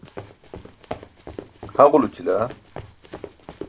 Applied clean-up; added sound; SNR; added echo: none; Run; 15 dB; none.